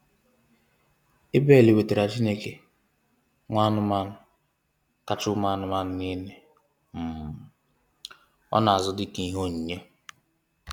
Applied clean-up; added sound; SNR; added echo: none; none; none; none.